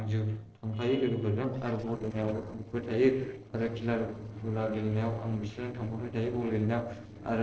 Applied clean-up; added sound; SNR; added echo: neural separator model SepFormer DNS4.